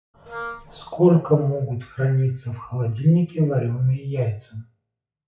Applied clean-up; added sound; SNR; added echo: classical method WPE with log-MMSE.